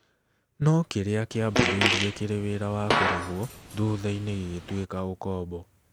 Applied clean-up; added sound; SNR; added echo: none; Fart; 1 dB; none.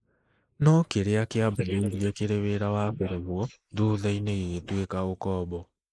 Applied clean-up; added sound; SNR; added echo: neural mask model Resemble Enhance denoiser.